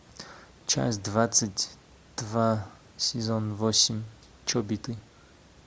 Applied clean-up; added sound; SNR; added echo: none; none; none; none.